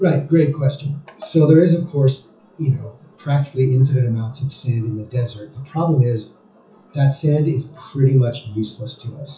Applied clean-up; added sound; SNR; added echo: classical method WPE with log-MMSE.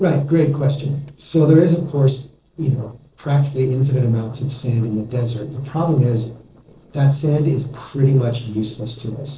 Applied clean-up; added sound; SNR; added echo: neural separator model SepFormer DNS4.